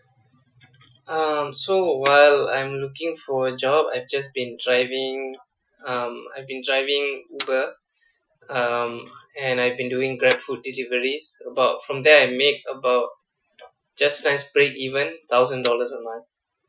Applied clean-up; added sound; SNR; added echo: classical method Wiener filter.